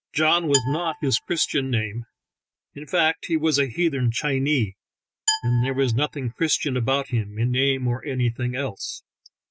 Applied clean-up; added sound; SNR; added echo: neural mask model RNNoise.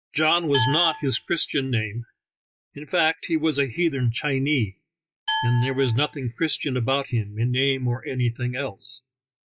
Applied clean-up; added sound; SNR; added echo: classical method log-MMSE.